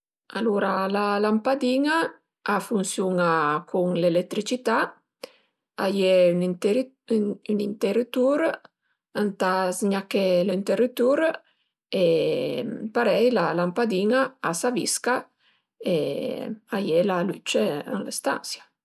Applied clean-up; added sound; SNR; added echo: none; none; none; none.